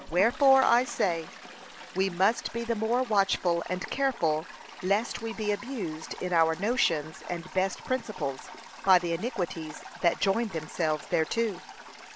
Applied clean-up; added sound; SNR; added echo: none; Toilet flush; 16 dB; none.